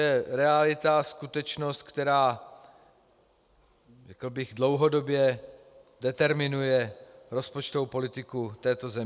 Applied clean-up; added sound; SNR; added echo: none; none; none; none.